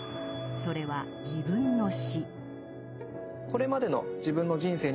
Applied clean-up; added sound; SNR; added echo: none; none; none; none.